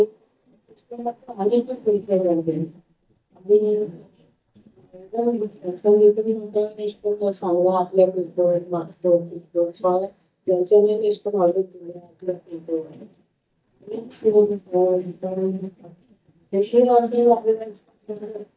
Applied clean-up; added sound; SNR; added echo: neural mask model DeepFilterNet 3.